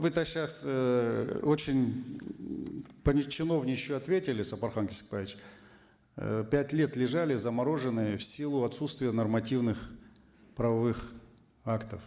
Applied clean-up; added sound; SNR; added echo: none; none; none; none.